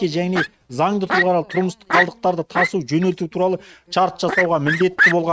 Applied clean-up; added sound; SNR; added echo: neural mask model RNNoise.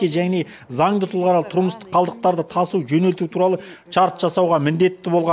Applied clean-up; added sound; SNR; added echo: none; none; none; none.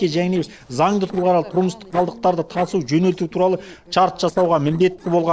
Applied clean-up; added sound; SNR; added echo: neural separator model SepFormer DNS4.